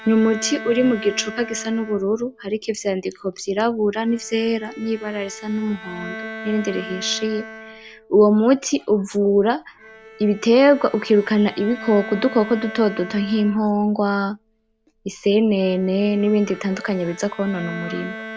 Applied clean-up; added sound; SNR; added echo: none; Bowed string instrument; 16 dB; none.